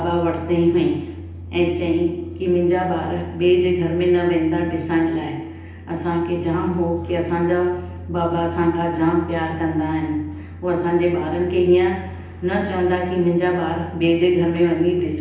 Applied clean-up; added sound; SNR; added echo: none; none; none; reverberation time 0.9 s.